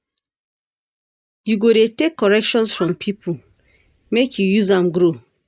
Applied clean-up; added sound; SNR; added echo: neural mask model DeepFilterNet 3.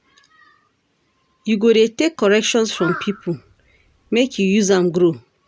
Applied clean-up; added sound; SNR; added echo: none; Crow; 15 dB; none.